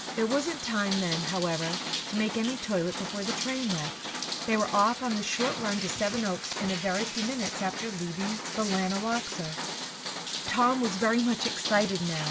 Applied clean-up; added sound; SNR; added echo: none; Rain; 5 dB; none.